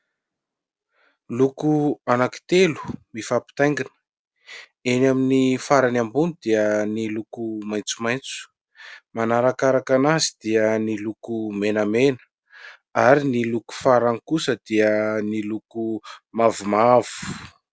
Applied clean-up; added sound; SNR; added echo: none; none; none; none.